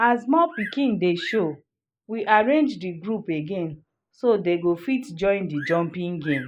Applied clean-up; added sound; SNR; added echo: neural mask model Resemble Enhance denoiser.